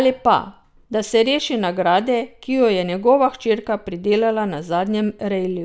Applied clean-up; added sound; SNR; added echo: none; none; none; none.